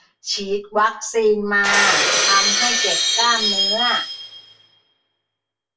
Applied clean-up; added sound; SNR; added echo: none; Shatter; 0 dB; reverberation time 0.2 s.